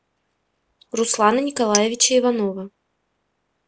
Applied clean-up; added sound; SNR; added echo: none; Chink, clink; 12 dB; none.